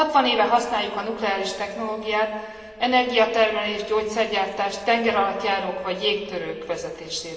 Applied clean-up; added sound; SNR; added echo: none; none; none; reverberation time 2.4 s.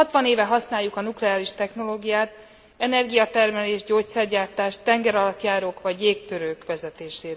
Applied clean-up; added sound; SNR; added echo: none; none; none; none.